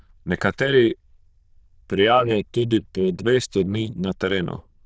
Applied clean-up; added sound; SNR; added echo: neural diffusion model UNIVERSE++.